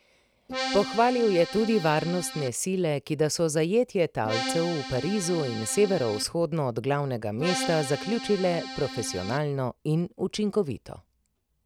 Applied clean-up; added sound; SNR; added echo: none; Accordion; 7 dB; none.